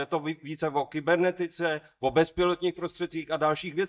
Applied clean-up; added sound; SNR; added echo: neural mask model DeepFilterNet 3.